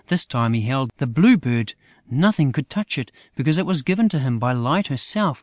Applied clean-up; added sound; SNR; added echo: none; none; none; none.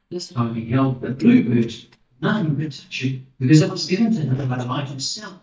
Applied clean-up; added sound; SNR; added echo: neural mask model DeepFilterNet 3.